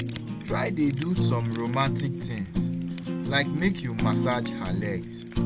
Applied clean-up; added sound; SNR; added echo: none; Fire; -1 dB; none.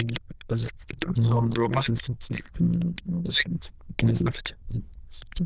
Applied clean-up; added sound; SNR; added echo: neural diffusion model UNIVERSE++.